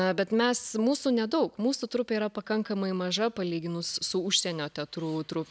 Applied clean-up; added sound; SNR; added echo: none; none; none; none.